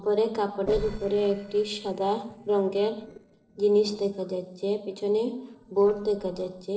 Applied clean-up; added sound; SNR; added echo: neural separator model SepFormer DNS4.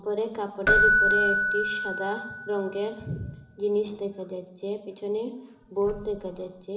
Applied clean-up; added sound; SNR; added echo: none; Keyboard (musical); -2 dB; reverberation time 2.1 s.